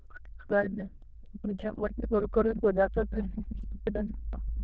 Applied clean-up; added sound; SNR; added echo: neural diffusion model UNIVERSE++.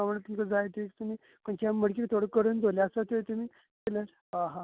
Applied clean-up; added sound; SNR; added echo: none; none; none; none.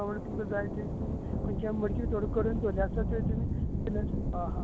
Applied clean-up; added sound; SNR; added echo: none; Thunder / Rain; -3 dB; none.